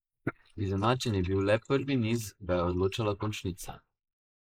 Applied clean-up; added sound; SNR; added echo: neural mask model Resemble Enhance denoiser.